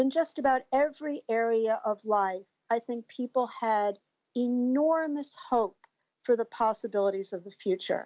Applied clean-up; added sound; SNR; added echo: none; none; none; none.